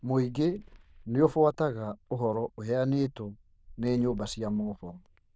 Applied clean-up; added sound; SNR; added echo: neural diffusion model UNIVERSE++.